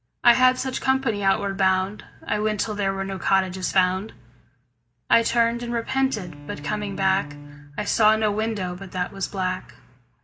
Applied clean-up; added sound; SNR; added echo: none; Bowed string instrument; 16 dB; none.